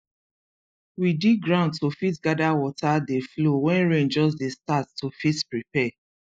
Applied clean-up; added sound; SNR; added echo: neural mask model Resemble Enhance denoiser.